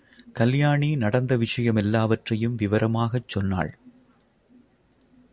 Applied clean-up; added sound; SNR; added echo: none; none; none; none.